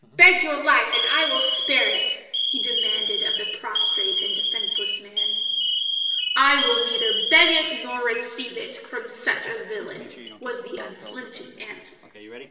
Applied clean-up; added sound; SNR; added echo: none; Alarm; 1 dB; reverberation time 1.0 s.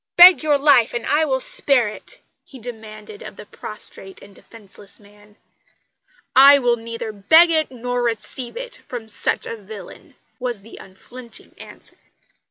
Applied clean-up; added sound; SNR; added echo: none; none; none; none.